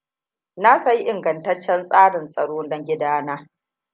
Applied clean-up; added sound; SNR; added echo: none; none; none; none.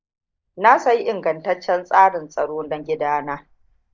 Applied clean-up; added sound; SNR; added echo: neural mask model DeepFilterNet 3.